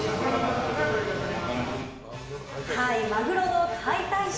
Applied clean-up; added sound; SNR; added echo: none; none; none; reverberation time 0.9 s.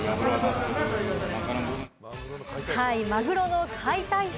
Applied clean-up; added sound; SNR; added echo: none; none; none; none.